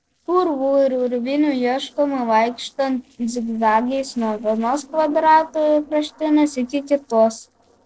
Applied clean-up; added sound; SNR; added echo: neural separator model SepFormer DNS4.